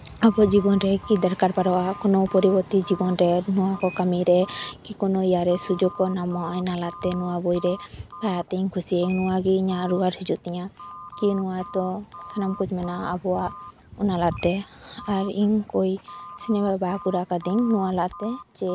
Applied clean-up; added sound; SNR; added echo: none; Telephone; 19 dB; none.